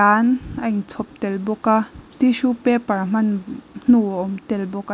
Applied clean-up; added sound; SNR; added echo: none; none; none; none.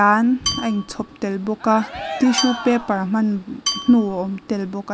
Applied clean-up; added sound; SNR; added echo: none; Dishes, pots, and pans / Glass / Bell + Cheering; 10 dB; none.